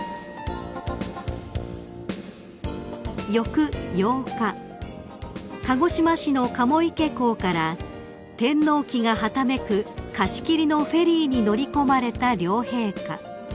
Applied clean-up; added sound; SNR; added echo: none; none; none; none.